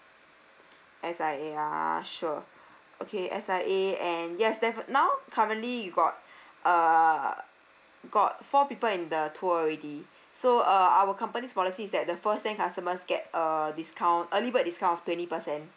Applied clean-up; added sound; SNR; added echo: none; none; none; none.